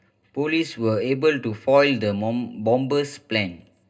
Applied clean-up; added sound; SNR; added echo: none; none; none; reverberation time 0.2 s.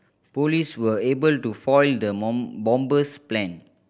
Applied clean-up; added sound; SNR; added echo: none; none; none; none.